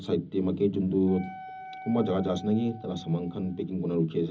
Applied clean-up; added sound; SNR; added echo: none; Wind instrument, woodwind instrument; 17 dB; reverberation time 0.4 s.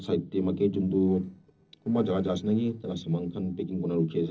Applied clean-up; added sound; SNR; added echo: neural separator model SepFormer DNS4.